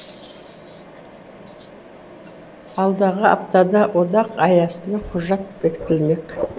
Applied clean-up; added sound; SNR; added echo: none; Mechanisms; 16 dB; none.